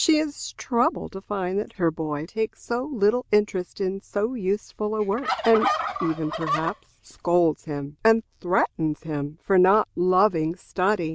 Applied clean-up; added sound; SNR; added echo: none; Fowl; 5 dB; none.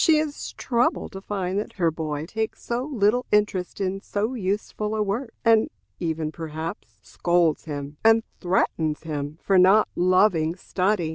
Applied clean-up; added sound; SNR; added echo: none; none; none; none.